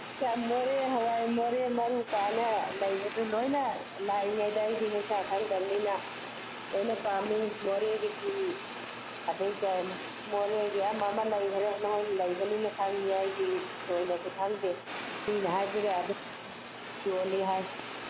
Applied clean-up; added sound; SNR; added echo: none; Fire; 10 dB; none.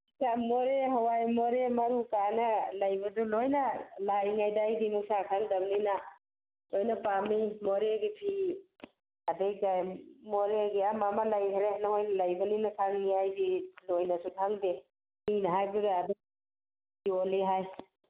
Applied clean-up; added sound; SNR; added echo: none; none; none; none.